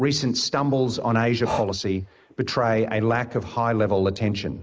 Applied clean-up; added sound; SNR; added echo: neural mask model Resemble Enhance denoiser.